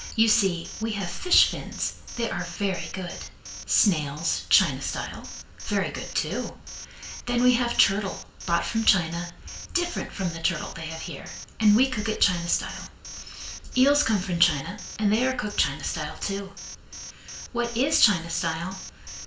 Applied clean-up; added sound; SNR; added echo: none; Alarm; 14 dB; reverberation time 0.4 s.